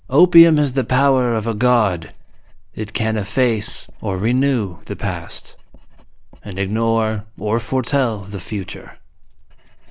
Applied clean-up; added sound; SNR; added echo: none; Writing; 17 dB; none.